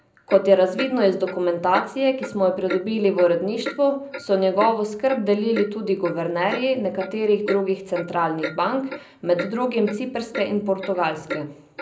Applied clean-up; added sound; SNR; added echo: none; Clock; 13 dB; reverberation time 0.4 s.